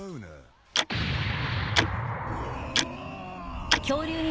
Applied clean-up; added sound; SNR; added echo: none; Tick-tock; 2 dB; none.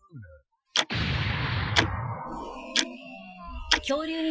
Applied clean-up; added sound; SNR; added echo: classical method Wiener filter.